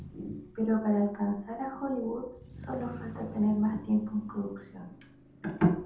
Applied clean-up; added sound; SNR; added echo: none; Motor vehicle (road); 17 dB; reverberation time 0.6 s.